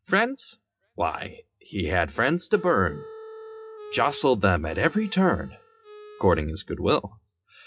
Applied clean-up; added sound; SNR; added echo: classical method WPE with log-MMSE.